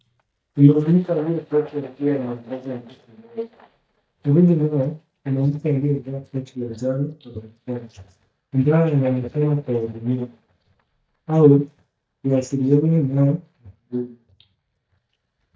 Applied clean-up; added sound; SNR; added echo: neural mask model DeepFilterNet 3.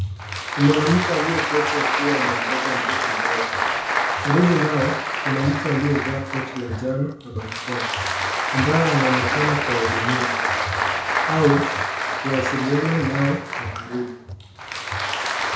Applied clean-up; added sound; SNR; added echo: none; Applause; 1 dB; reverberation time 0.5 s.